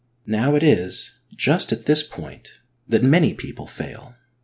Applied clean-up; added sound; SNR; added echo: none; none; none; none.